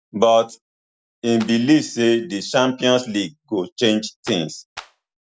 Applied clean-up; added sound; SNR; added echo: none; Clapping; 19 dB; none.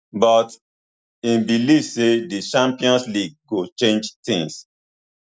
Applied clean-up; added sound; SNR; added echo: none; none; none; none.